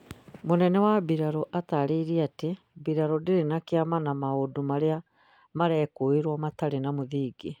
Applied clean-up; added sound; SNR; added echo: none; none; none; none.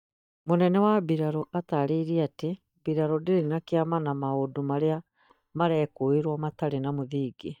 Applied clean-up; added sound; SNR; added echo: neural mask model DeepFilterNet 3.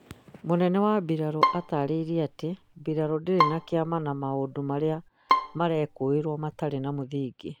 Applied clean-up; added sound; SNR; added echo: none; Bowed string instrument; 3 dB; none.